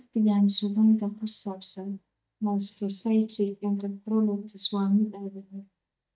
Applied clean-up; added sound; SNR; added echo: neural mask model DeepFilterNet 3.